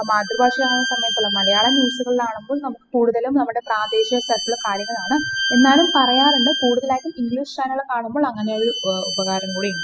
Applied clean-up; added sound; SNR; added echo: classical method spectral subtraction.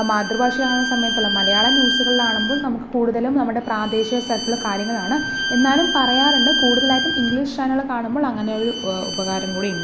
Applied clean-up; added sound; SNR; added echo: none; Bowed string instrument; 3 dB; none.